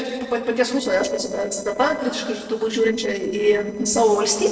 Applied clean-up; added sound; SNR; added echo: neural separator model SepFormer DNS4.